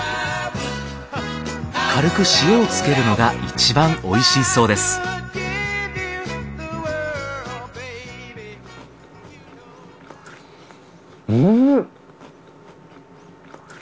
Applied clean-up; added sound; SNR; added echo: none; none; none; none.